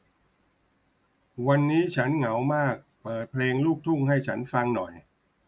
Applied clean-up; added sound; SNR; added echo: none; none; none; none.